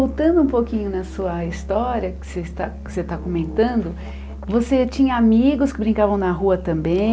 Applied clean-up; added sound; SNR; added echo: none; Musical instrument; 12 dB; none.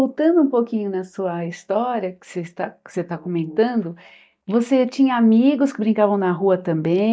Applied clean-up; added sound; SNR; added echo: neural mask model DeepFilterNet 3.